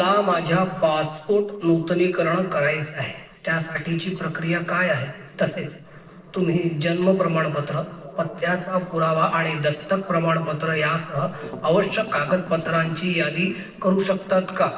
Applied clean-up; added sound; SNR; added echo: neural separator model SepFormer DNS4.